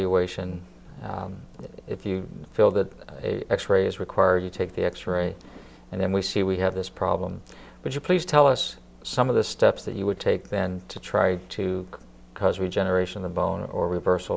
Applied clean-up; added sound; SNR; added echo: none; none; none; none.